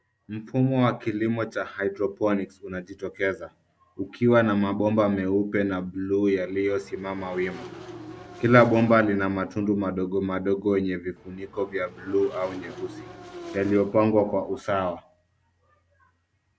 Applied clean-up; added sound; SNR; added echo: none; Motorcycle / Engine; 16 dB; none.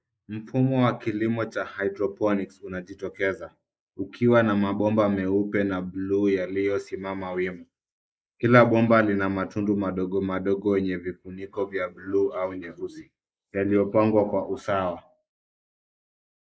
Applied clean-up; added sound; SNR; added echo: neural mask model Resemble Enhance denoiser.